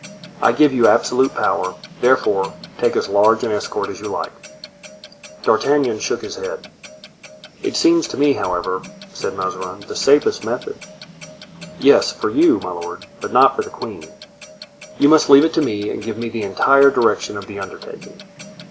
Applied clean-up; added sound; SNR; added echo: none; Clock; 20 dB; none.